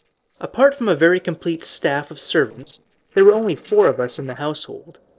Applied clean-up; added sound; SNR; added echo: neural separator model SepFormer DNS4.